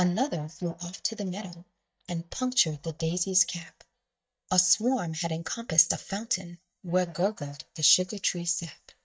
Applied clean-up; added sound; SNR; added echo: neural mask model DeepFilterNet 3.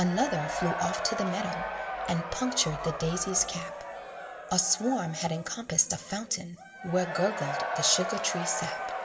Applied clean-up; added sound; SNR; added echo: none; Crowd / Cheering; 5 dB; reverberation time 0.5 s.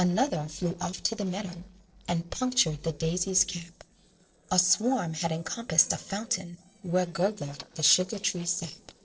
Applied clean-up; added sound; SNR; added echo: neural separator model SepFormer DNS4.